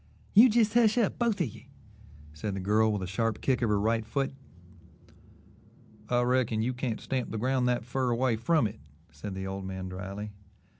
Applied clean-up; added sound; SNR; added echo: none; none; none; none.